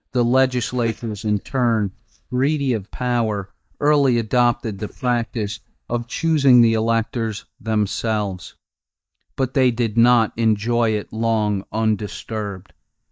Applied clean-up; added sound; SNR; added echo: neural mask model DeepFilterNet 3.